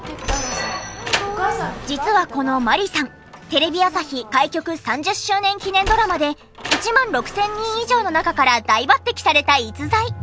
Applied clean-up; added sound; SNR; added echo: none; Sliding door; 12 dB; none.